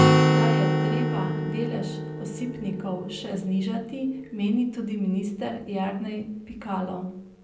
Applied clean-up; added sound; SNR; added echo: none; Acoustic guitar; -3 dB; reverberation time 0.6 s.